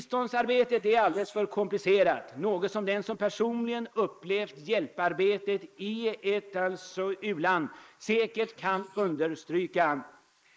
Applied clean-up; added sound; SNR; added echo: neural mask model Resemble Enhance denoiser.